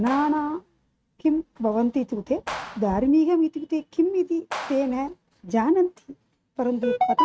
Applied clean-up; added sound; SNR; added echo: neural mask model RNNoise.